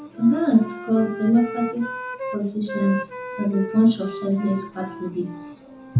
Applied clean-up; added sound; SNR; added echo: none; Wind instrument, woodwind instrument; 11 dB; reverberation time 0.6 s.